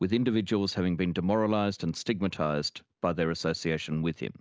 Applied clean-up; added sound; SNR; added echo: none; none; none; none.